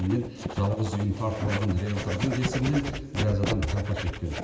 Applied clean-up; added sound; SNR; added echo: none; Writing; 6 dB; reverberation time 2.3 s.